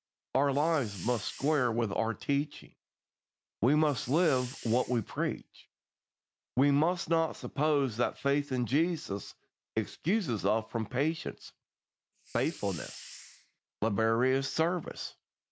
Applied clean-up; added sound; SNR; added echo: none; Hiss; 17 dB; none.